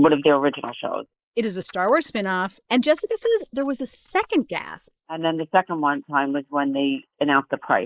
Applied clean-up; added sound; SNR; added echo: neural mask model Resemble Enhance denoiser.